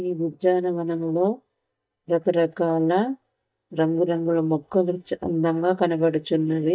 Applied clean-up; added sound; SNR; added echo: neural mask model DeepFilterNet 3.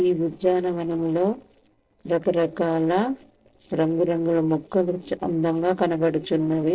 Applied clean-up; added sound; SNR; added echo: neural separator model SepFormer DNS4.